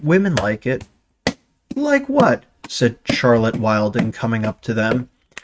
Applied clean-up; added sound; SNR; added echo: neural mask model RNNoise.